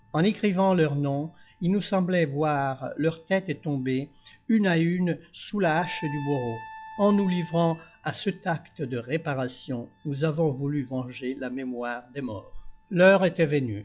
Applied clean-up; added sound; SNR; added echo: classical method log-MMSE.